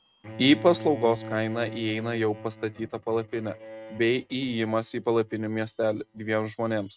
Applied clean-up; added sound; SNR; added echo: neural mask model RNNoise.